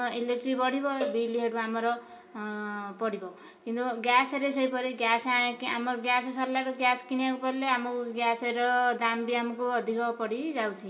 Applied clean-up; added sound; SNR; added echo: none; Cowbell; 12 dB; reverberation time 0.3 s.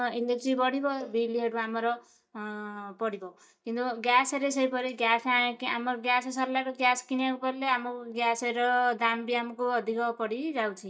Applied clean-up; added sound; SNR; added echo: neural mask model DeepFilterNet 3.